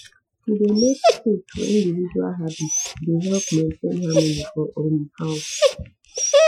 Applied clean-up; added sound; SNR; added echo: classical method Wiener filter.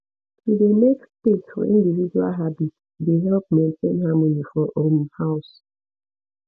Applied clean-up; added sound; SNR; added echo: none; none; none; none.